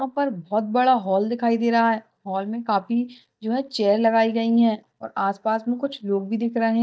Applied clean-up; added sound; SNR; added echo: neural mask model DeepFilterNet 3.